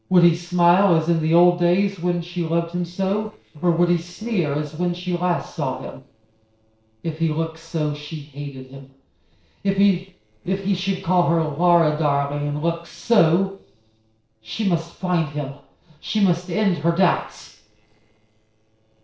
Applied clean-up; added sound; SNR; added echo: neural separator model SepFormer DNS4.